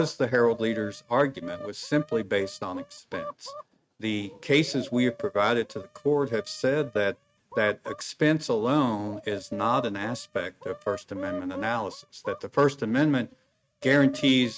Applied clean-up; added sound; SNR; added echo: neural mask model RNNoise.